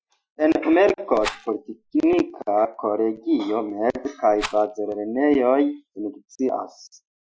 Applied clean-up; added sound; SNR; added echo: classical method Wiener filter.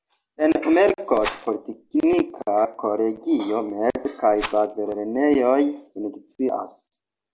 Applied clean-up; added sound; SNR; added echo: none; Rattle; 13 dB; none.